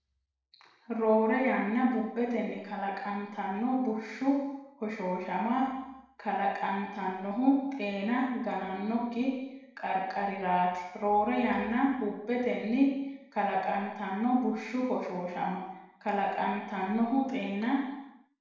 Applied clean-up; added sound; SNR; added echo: none; none; none; reverberation time 1.0 s.